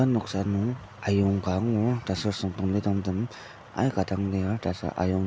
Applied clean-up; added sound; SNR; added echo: none; none; none; none.